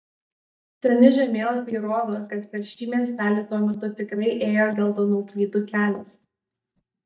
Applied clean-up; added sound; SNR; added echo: neural mask model DeepFilterNet 3.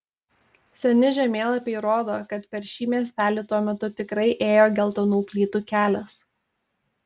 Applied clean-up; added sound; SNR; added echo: none; none; none; none.